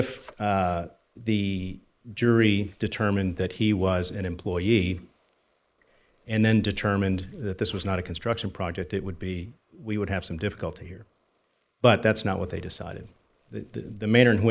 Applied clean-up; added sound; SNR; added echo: neural mask model Resemble Enhance denoiser.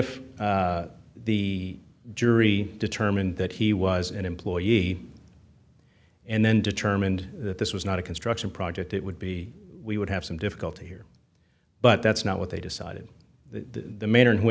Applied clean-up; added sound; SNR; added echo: none; none; none; none.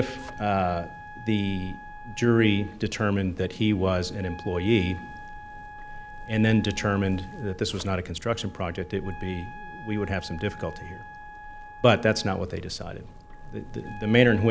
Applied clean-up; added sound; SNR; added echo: none; Wind instrument, woodwind instrument + Zipper (clothing); 15 dB; none.